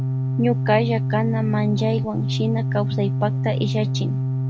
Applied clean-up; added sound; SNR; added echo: none; Organ; -2 dB; none.